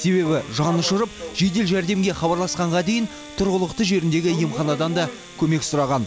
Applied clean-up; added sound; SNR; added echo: none; Domestic sounds, home sounds + Wind instrument, woodwind instrument; 19 dB; none.